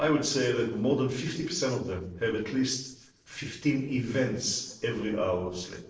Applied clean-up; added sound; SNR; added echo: neural separator model SepFormer DNS4.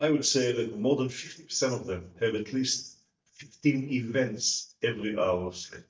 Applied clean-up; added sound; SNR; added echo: neural mask model DeepFilterNet 3.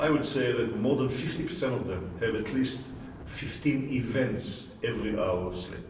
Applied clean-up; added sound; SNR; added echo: none; Thunder; 16 dB; reverberation time 1.0 s.